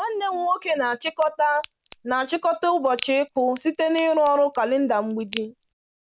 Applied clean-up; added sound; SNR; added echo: none; Crack; 20 dB; none.